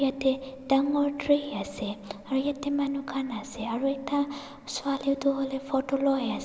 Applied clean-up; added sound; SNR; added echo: none; none; none; none.